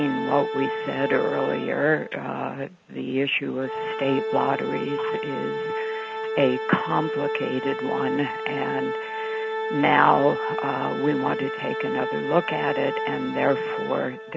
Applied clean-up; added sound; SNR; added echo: none; Organ; 4 dB; none.